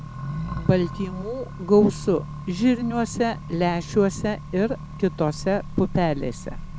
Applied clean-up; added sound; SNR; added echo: none; Accelerating, revving, vroom; 10 dB; none.